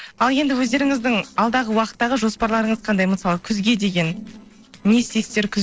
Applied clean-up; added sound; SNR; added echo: neural separator model SepFormer DNS4.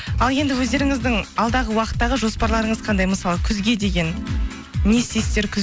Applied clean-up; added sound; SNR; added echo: none; Organ; 14 dB; none.